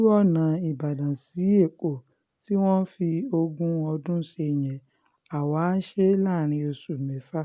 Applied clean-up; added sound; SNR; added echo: none; none; none; none.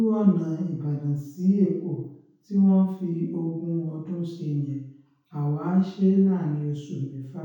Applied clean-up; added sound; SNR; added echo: none; none; none; reverberation time 0.6 s.